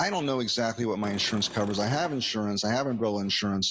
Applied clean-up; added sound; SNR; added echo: none; Engine / Car; 15 dB; none.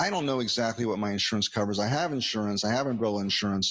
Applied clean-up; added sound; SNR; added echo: none; none; none; none.